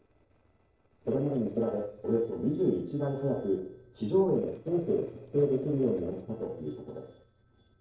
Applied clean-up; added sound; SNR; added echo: neural separator model SepFormer DNS4.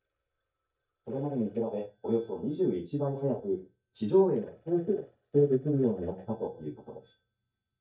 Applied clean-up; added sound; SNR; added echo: neural mask model DeepFilterNet 3.